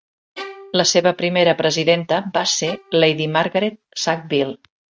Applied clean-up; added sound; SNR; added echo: neural mask model RNNoise.